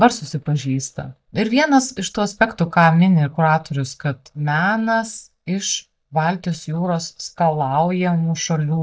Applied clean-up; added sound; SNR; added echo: neural mask model DeepFilterNet 3.